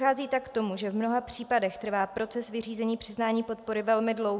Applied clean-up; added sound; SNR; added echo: none; none; none; none.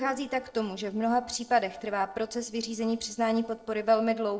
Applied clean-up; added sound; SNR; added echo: neural separator model SepFormer DNS4.